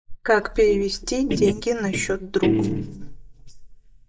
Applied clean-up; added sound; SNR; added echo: neural mask model DeepFilterNet 3.